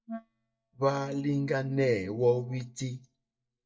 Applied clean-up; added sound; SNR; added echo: neural mask model DeepFilterNet 3.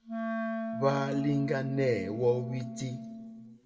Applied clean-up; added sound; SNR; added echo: none; Wind instrument, woodwind instrument; 6 dB; reverberation time 0.8 s.